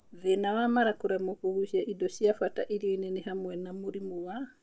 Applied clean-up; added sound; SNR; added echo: none; none; none; none.